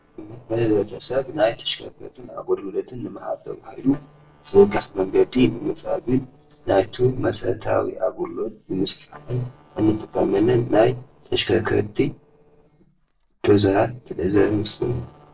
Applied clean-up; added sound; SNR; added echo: neural separator model SepFormer DNS4.